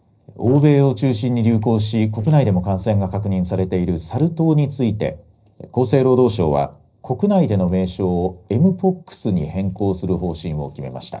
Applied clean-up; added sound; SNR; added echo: neural separator model SepFormer DNS4.